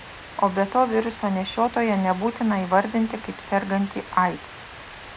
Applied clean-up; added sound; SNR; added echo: none; Rain; 16 dB; none.